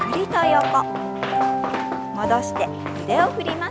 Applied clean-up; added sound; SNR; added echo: none; Run; 10 dB; none.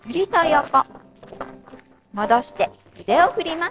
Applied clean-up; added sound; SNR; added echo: neural separator model SepFormer DNS4.